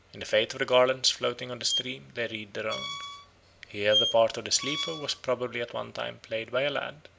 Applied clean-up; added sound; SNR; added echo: none; Squeak; 5 dB; none.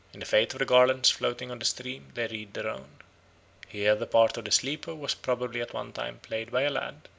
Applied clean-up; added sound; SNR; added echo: none; none; none; none.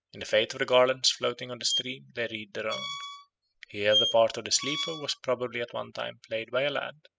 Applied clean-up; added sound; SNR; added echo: classical method spectral subtraction.